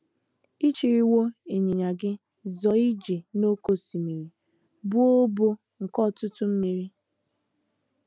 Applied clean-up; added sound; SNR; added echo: none; none; none; none.